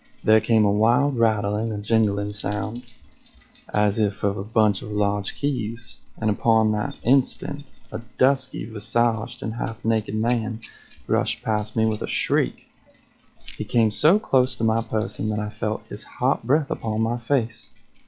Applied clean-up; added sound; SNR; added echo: classical method log-MMSE.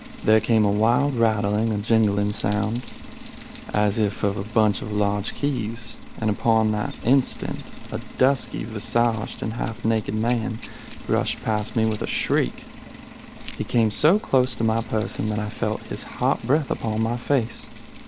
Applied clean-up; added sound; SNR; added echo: none; Engine + Keys jangling; 13 dB; none.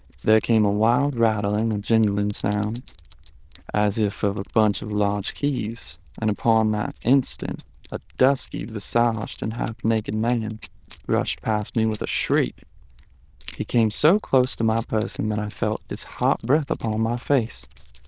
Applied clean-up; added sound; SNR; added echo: neural diffusion model UNIVERSE++.